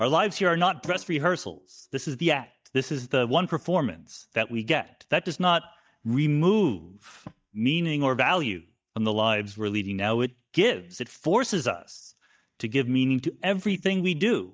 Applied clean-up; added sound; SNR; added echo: neural mask model DeepFilterNet 3.